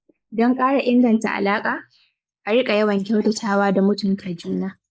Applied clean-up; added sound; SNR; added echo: neural mask model Resemble Enhance denoiser.